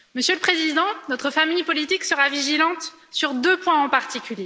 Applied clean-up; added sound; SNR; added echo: none; none; none; none.